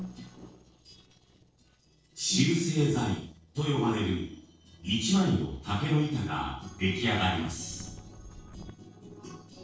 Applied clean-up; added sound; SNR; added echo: neural separator model SepFormer DNS4.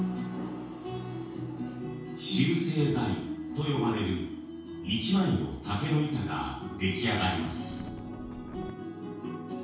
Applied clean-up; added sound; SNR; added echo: none; Wind; 15 dB; reverberation time 0.6 s.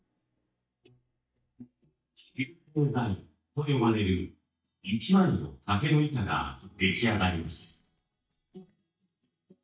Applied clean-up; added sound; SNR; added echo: neural mask model DeepFilterNet 3.